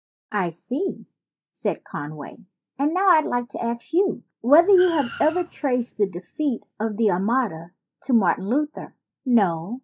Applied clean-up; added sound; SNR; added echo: neural mask model DeepFilterNet 3.